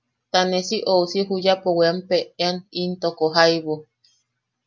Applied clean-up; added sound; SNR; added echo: none; none; none; none.